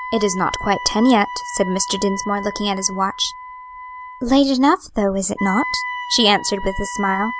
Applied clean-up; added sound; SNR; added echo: none; Wind instrument, woodwind instrument; 10 dB; none.